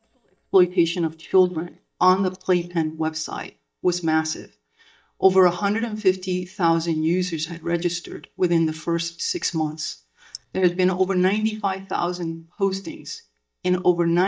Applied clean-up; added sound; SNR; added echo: neural mask model DeepFilterNet 3.